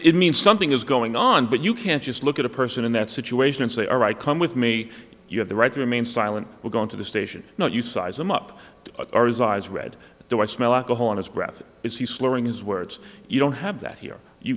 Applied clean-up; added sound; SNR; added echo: none; none; none; none.